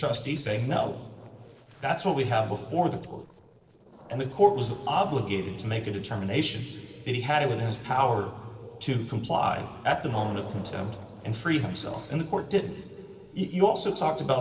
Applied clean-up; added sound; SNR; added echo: neural separator model SepFormer DNS4.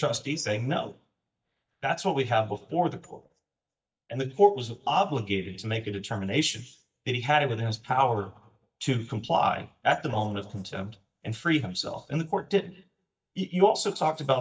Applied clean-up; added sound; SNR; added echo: neural mask model DeepFilterNet 3.